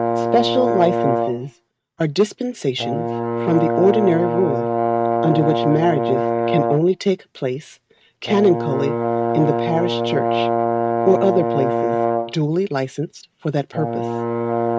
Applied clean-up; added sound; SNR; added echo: neural mask model RNNoise.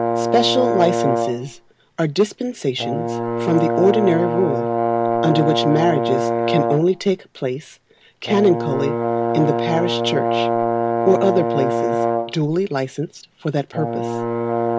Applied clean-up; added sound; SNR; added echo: none; Brass instrument; 0 dB; none.